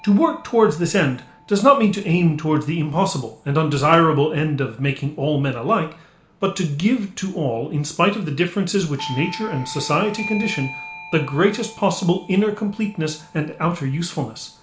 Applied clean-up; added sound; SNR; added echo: none; Doorbell; 19 dB; reverberation time 0.4 s.